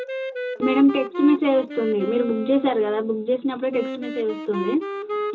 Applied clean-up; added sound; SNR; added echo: none; Wind instrument, woodwind instrument; 8 dB; reverberation time 0.2 s.